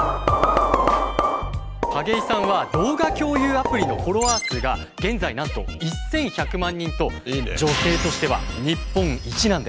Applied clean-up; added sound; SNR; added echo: none; none; none; none.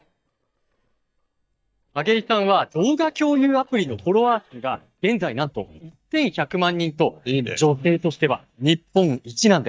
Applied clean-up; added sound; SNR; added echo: neural mask model DeepFilterNet 3.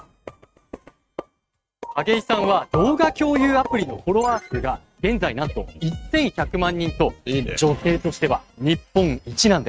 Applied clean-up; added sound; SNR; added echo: neural mask model RNNoise.